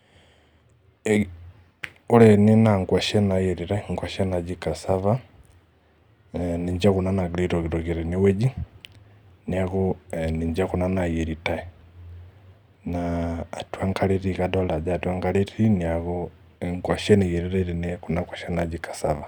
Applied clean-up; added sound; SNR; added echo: none; none; none; none.